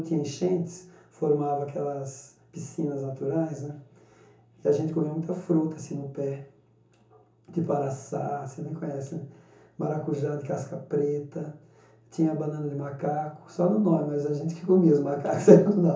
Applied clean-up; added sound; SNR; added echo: none; none; none; reverberation time 0.6 s.